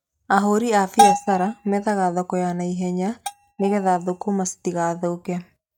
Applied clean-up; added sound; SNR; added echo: neural mask model RNNoise.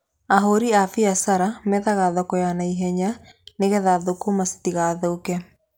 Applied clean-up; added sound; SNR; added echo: none; none; none; none.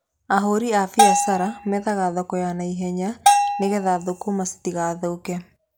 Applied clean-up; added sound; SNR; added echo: none; Bell; -2 dB; none.